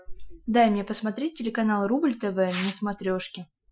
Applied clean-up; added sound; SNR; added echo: classical method Wiener filter.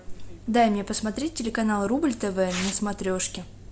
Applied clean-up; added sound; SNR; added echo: none; Tearing; 17 dB; none.